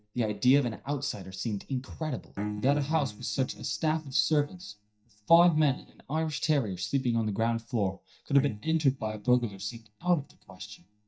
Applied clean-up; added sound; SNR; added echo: neural mask model DeepFilterNet 3.